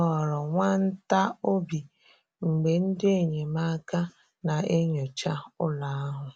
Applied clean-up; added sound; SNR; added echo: none; none; none; none.